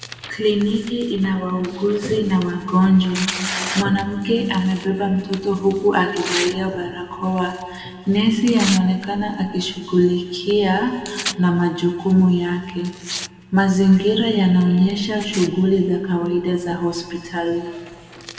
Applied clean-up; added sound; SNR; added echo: none; Tearing; 15 dB; reverberation time 2.0 s.